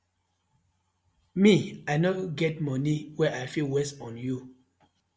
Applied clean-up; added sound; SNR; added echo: none; none; none; none.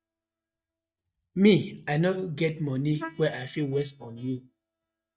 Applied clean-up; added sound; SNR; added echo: neural mask model DeepFilterNet 3.